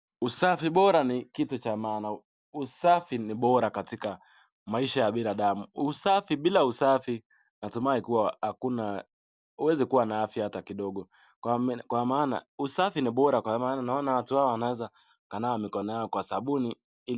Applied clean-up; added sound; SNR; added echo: none; none; none; none.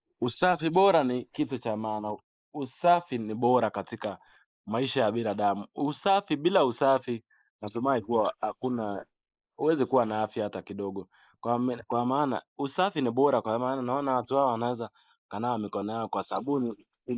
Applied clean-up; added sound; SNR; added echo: neural mask model Resemble Enhance denoiser.